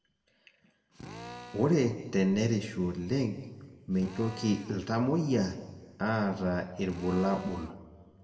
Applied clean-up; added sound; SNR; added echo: none; Drill; 19 dB; reverberation time 1.6 s.